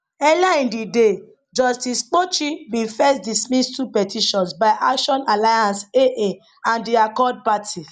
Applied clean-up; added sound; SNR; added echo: none; none; none; none.